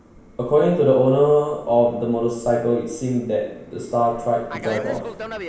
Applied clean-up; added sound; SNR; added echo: none; Fixed-wing aircraft, airplane; 18 dB; reverberation time 0.7 s.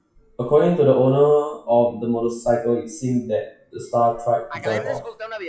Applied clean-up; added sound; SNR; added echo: classical method WPE with log-MMSE.